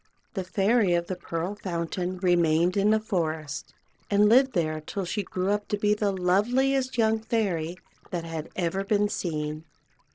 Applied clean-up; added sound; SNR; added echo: neural separator model SepFormer DNS4.